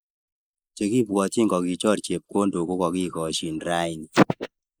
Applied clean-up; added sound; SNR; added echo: neural mask model Resemble Enhance denoiser.